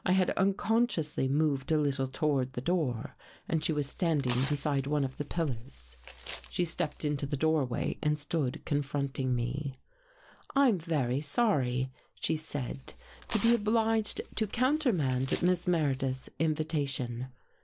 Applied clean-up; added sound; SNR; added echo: none; Tearing; 13 dB; none.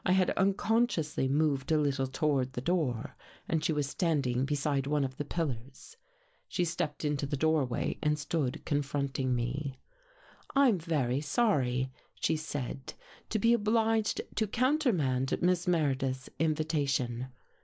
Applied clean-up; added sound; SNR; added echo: none; none; none; none.